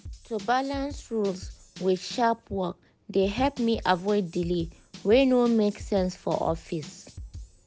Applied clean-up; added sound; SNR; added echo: none; Drum / Drum kit; 17 dB; none.